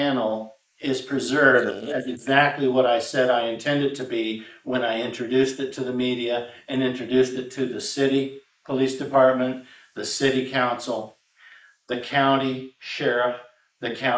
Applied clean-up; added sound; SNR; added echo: neural mask model Resemble Enhance denoiser.